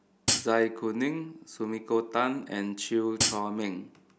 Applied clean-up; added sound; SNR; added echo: none; Hi-hat; -2 dB; none.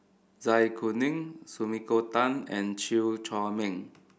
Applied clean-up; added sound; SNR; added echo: none; none; none; none.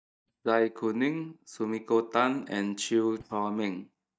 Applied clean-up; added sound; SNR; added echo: neural mask model DeepFilterNet 3.